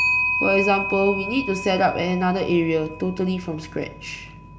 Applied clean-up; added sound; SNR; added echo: none; Clock; 5 dB; none.